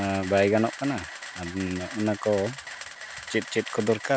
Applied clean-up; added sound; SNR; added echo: none; Camera; 13 dB; none.